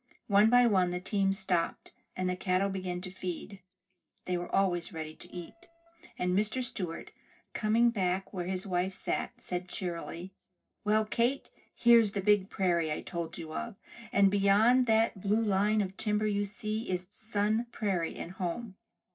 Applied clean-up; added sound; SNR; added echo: neural separator model SepFormer DNS4.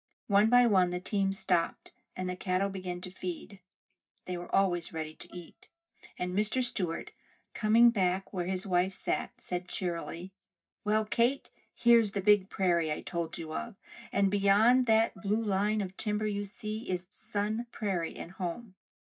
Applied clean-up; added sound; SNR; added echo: neural mask model DeepFilterNet 3.